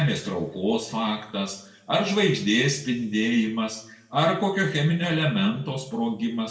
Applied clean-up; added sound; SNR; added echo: none; none; none; reverberation time 0.6 s.